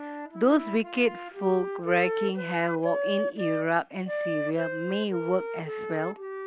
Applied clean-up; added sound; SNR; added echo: none; Wind instrument, woodwind instrument; 5 dB; none.